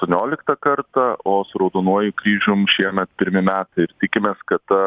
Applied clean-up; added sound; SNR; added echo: none; none; none; none.